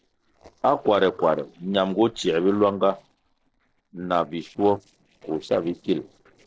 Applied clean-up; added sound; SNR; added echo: neural separator model SepFormer DNS4.